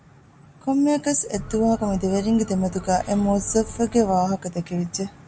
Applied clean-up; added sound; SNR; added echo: none; Gull, seagull; 15 dB; none.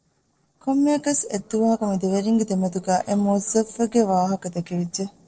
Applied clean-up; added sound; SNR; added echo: neural separator model SepFormer DNS4.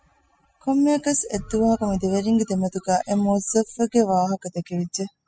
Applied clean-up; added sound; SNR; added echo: classical method spectral subtraction.